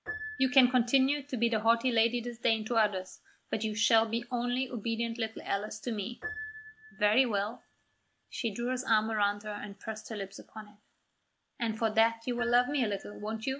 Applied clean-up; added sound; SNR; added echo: none; Piano; 18 dB; none.